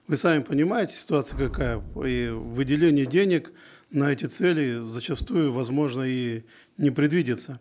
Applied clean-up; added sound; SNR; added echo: none; Boom; 12 dB; none.